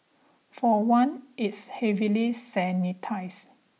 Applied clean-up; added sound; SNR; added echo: none; none; none; none.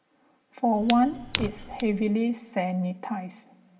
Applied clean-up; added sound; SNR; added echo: none; Fire; 10 dB; reverberation time 2.4 s.